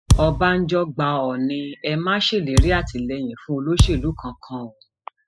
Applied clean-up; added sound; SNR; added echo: classical method spectral subtraction.